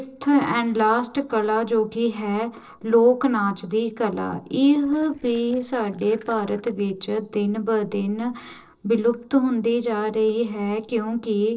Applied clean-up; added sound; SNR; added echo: neural separator model SepFormer DNS4.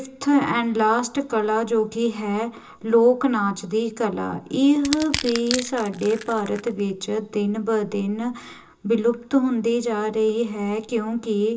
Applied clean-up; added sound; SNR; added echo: none; Crushing; 12 dB; reverberation time 0.2 s.